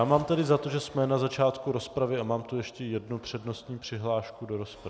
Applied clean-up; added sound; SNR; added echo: none; none; none; none.